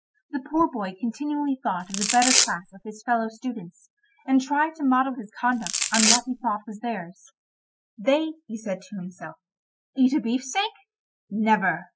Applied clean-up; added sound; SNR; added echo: classical method spectral subtraction.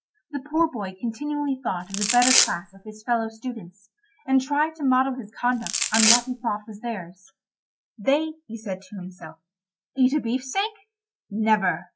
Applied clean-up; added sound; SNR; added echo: classical method log-MMSE.